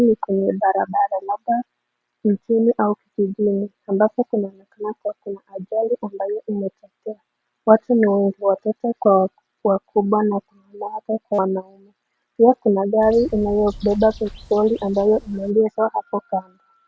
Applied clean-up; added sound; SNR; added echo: none; Bird; 18 dB; none.